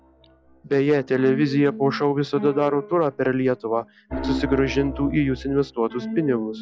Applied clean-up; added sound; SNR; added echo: classical method log-MMSE.